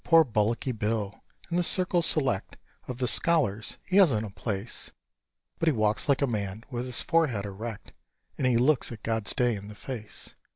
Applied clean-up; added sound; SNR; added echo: none; none; none; none.